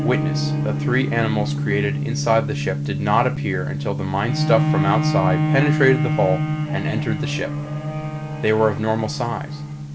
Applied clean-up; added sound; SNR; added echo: none; Bowed string instrument + Gong; 0 dB; none.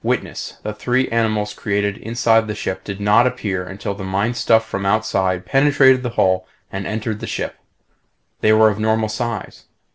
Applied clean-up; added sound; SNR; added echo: none; none; none; none.